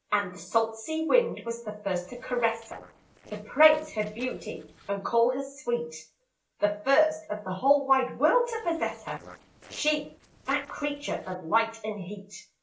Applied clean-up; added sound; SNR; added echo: neural separator model SepFormer DNS4.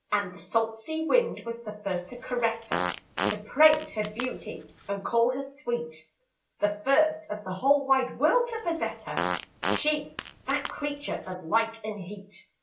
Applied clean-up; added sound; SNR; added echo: none; Fart; 6 dB; reverberation time 0.3 s.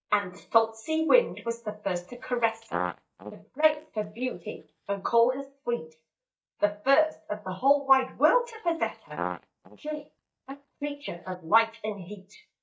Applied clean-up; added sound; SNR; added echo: neural mask model DeepFilterNet 3.